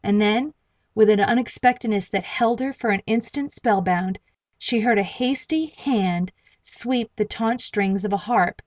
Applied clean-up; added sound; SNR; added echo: none; none; none; none.